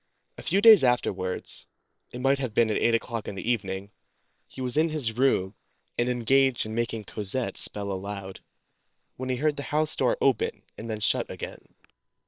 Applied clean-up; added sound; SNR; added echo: neural separator model SepFormer WHAM!.